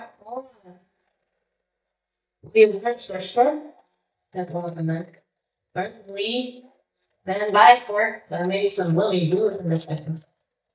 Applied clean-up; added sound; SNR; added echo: neural mask model DeepFilterNet 3.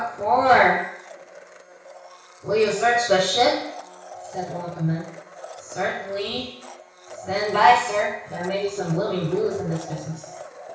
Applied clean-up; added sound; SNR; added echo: none; Domestic sounds, home sounds; 18 dB; reverberation time 0.6 s.